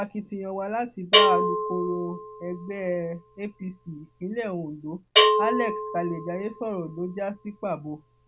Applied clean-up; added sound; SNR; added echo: none; Bell; -4 dB; none.